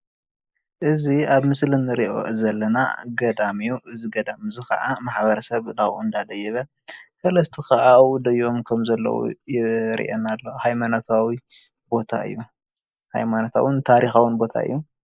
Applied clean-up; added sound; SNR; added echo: neural mask model Resemble Enhance denoiser.